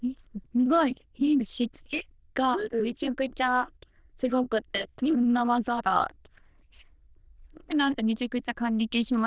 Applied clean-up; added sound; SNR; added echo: neural diffusion model UNIVERSE++.